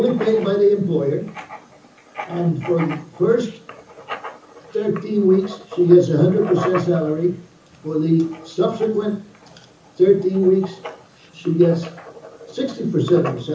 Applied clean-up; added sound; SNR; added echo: none; Writing; 16 dB; reverberation time 0.6 s.